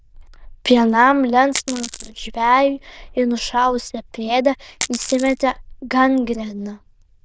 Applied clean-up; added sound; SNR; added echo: neural diffusion model UNIVERSE++.